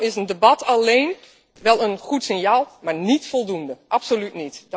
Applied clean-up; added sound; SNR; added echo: neural separator model SepFormer DNS4.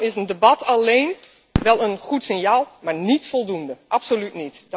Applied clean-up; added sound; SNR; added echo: none; Fireworks; 14 dB; none.